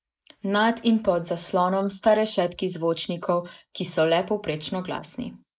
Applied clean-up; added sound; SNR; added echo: neural mask model Resemble Enhance denoiser.